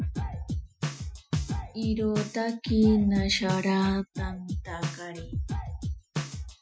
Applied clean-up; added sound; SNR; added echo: classical method Wiener filter.